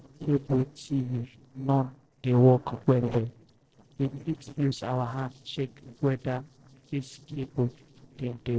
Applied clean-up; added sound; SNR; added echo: neural separator model SepFormer DNS4.